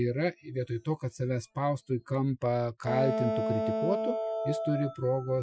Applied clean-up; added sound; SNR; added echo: classical method Wiener filter.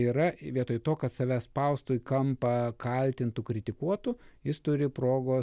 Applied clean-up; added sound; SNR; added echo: none; none; none; none.